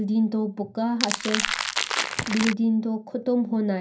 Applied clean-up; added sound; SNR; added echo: none; Crackle; 2 dB; reverberation time 0.3 s.